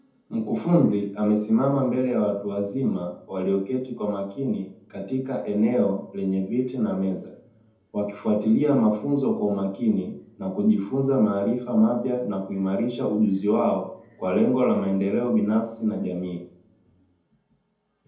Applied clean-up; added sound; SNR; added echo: none; none; none; reverberation time 0.6 s.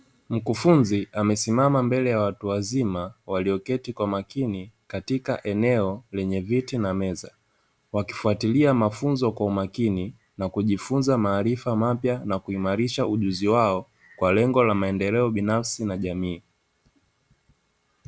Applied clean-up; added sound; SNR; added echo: none; none; none; none.